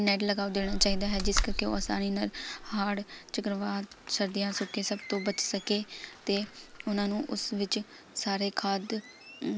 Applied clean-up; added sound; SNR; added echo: none; Slam; 7 dB; none.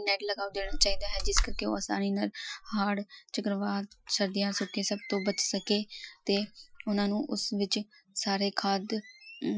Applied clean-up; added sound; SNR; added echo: classical method Wiener filter.